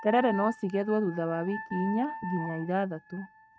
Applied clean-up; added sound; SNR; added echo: neural mask model RNNoise.